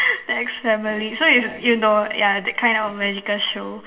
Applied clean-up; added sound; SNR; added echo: none; none; none; reverberation time 1.3 s.